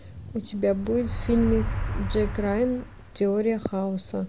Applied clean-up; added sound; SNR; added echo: none; Motor vehicle (road); 6 dB; none.